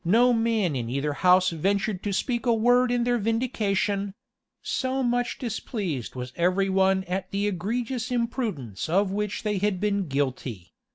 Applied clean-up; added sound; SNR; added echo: none; none; none; none.